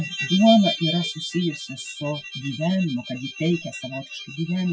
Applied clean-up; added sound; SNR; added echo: classical method Wiener filter.